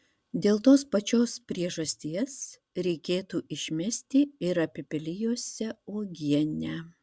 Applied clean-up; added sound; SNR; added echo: none; none; none; none.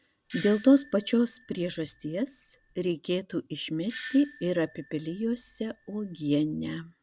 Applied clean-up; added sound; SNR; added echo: none; Doorbell; 10 dB; none.